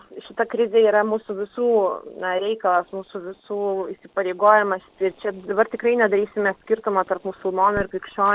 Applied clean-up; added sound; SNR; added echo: none; none; none; none.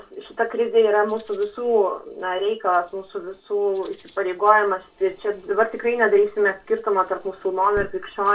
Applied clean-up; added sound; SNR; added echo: none; Rattle (instrument); 10 dB; reverberation time 0.2 s.